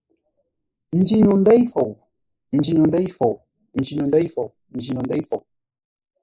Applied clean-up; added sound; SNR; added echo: neural mask model Resemble Enhance denoiser.